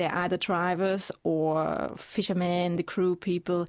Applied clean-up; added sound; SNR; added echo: none; none; none; none.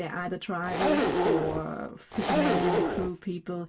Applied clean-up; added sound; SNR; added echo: none; Zipper (clothing); -5 dB; reverberation time 0.1 s.